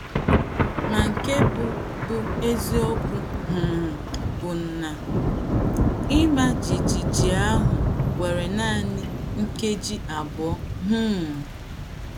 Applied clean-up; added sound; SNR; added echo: none; Thunder / Rain; -3 dB; none.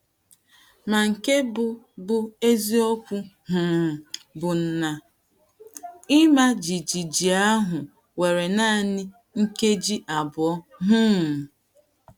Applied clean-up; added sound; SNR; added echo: none; none; none; none.